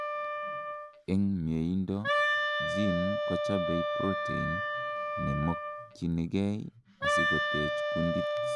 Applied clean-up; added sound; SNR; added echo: none; Wind instrument, woodwind instrument; -1 dB; none.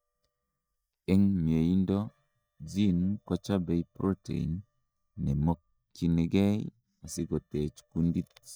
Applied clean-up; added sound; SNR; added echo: neural mask model DeepFilterNet 3.